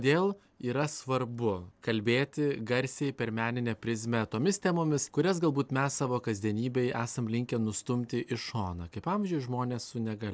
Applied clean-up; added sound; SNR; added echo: none; none; none; none.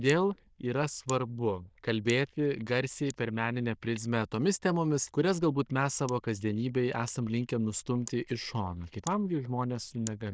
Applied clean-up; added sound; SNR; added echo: neural diffusion model UNIVERSE++.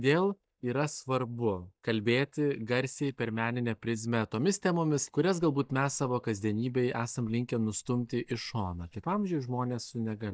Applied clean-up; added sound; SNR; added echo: neural mask model DeepFilterNet 3.